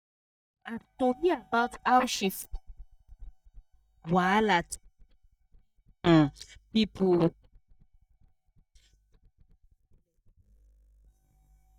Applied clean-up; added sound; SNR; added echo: neural mask model DeepFilterNet 3.